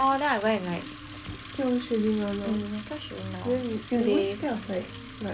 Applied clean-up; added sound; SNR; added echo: none; Bicycle; 14 dB; none.